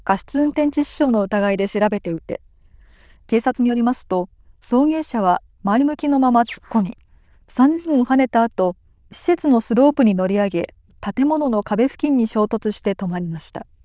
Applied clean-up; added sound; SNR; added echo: neural diffusion model UNIVERSE++.